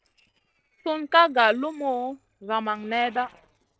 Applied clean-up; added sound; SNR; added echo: neural separator model SepFormer DNS4.